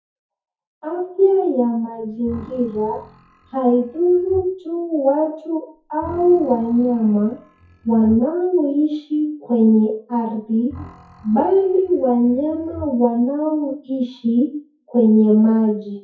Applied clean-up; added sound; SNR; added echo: classical method WPE with log-MMSE.